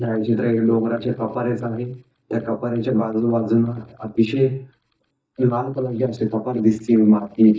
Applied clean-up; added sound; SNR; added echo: neural mask model DeepFilterNet 3.